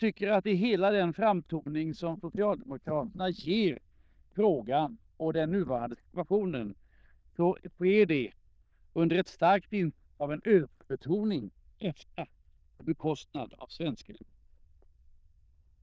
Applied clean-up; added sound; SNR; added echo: neural diffusion model UNIVERSE++.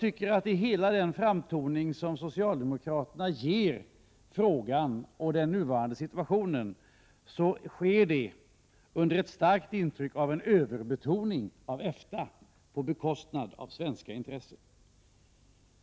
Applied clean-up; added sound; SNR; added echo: none; none; none; none.